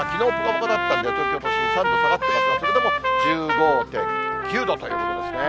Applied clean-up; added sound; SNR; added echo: none; Trumpet; -3 dB; none.